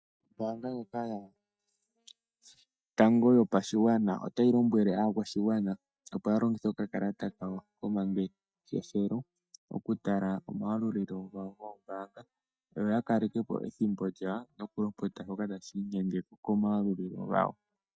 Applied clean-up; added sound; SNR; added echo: neural mask model DeepFilterNet 3.